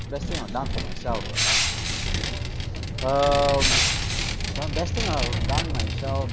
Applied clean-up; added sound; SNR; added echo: none; Vehicle + Crushing; -4 dB; none.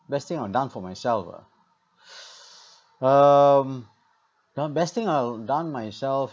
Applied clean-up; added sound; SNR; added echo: none; none; none; none.